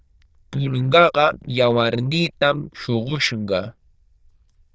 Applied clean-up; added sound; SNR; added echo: neural diffusion model UNIVERSE++.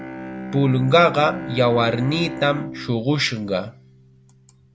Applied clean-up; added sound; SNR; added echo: none; Bowed string instrument; 12 dB; none.